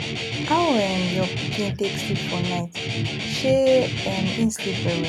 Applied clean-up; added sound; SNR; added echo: none; Guitar; 3 dB; none.